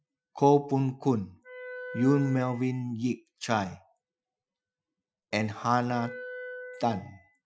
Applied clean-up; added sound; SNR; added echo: classical method Wiener filter.